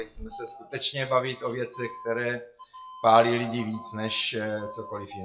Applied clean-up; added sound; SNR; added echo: classical method WPE with log-MMSE.